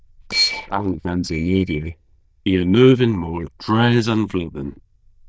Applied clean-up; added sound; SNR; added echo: neural diffusion model UNIVERSE++.